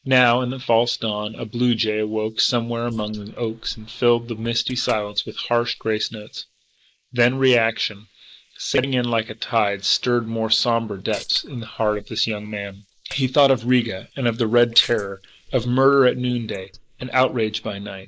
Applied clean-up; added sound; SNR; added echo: neural mask model Resemble Enhance denoiser.